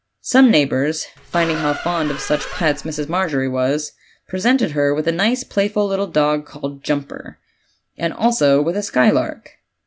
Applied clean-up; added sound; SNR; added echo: none; Squeak; 10 dB; none.